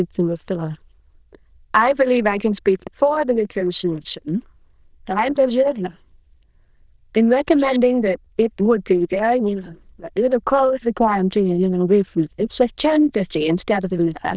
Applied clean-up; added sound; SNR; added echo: neural diffusion model UNIVERSE++.